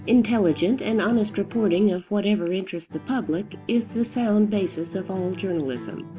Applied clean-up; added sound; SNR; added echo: none; Acoustic guitar; 17 dB; none.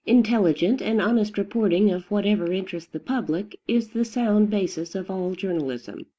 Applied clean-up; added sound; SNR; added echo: none; none; none; none.